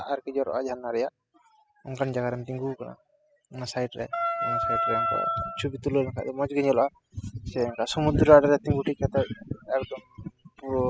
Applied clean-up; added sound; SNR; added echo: classical method spectral subtraction.